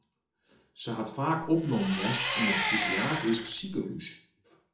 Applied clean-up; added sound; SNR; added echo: none; Engine; -1 dB; reverberation time 0.6 s.